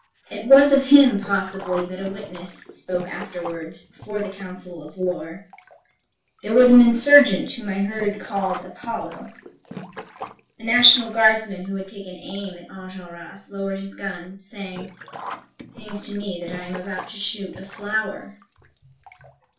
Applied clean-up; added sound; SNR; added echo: none; Sink (filling or washing); 19 dB; reverberation time 0.3 s.